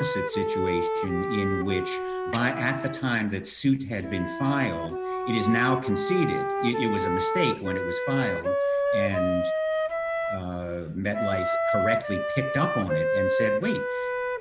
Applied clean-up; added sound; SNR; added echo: none; Wind instrument, woodwind instrument; -1 dB; none.